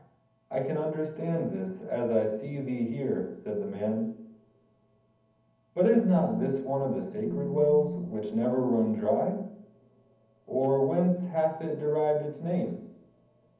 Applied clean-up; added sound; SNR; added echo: none; Telephone; 8 dB; reverberation time 0.8 s.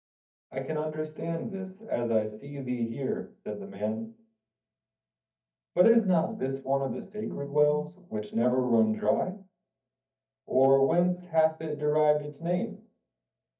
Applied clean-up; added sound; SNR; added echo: neural mask model DeepFilterNet 3.